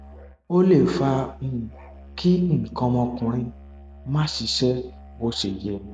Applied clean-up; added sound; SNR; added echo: none; Musical instrument; 19 dB; none.